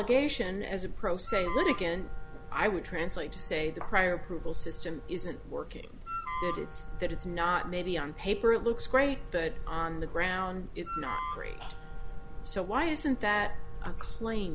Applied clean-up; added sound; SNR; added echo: none; Wind instrument, woodwind instrument; 14 dB; none.